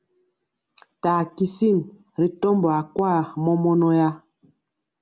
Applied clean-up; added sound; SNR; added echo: none; none; none; none.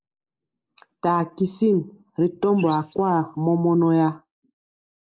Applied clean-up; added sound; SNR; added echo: neural mask model Resemble Enhance denoiser.